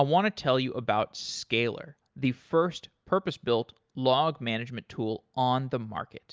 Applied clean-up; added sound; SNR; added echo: none; none; none; none.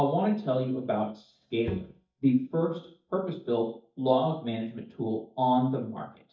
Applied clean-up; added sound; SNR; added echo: neural mask model DeepFilterNet 3.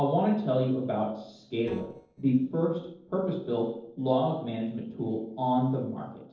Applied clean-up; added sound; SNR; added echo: neural separator model SepFormer DNS4.